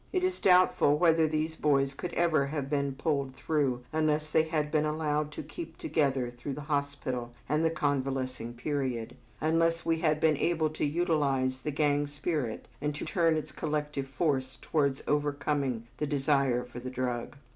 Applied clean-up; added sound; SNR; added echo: none; none; none; none.